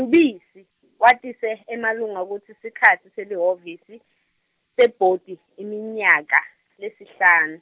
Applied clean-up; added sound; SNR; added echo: none; none; none; none.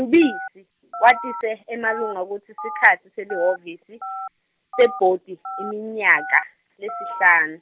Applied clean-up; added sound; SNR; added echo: none; Telephone; 13 dB; none.